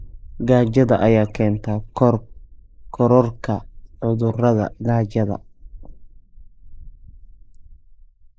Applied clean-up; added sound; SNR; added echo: neural mask model Resemble Enhance denoiser.